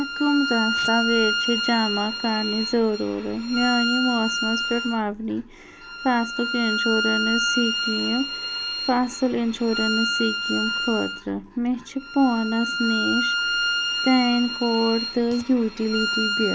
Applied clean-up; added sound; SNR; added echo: none; Bowed string instrument; 3 dB; none.